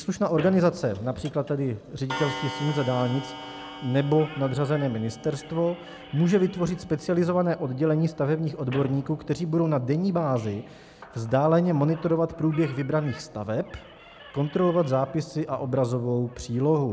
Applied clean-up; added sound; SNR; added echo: none; Squeak / Slam + Clock; 17 dB; none.